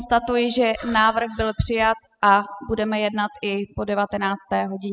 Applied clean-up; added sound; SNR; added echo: classical method spectral subtraction.